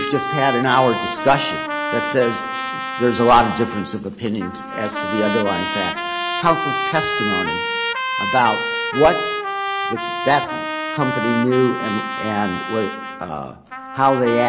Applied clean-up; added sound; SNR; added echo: none; Trumpet; 4 dB; none.